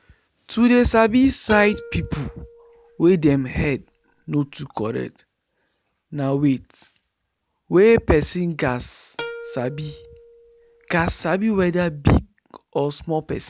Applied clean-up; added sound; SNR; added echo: none; Plucked string instrument; 18 dB; none.